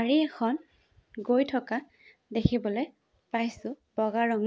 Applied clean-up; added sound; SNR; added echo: none; none; none; none.